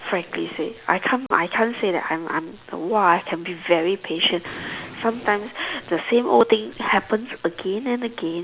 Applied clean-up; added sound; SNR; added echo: none; Explosion; 16 dB; none.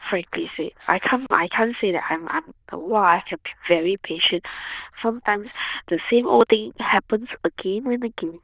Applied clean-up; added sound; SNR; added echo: neural diffusion model UNIVERSE++.